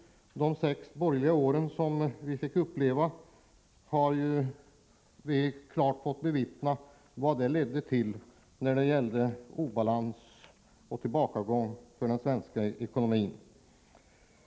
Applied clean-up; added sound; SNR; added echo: none; none; none; none.